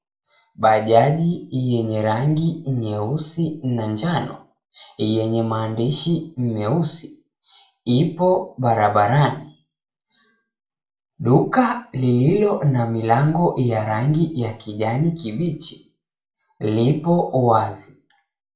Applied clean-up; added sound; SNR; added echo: none; none; none; reverberation time 0.4 s.